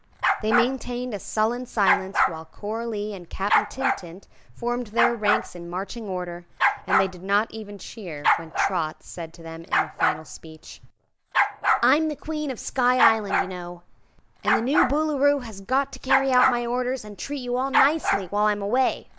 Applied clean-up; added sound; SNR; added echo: none; Bark; 1 dB; none.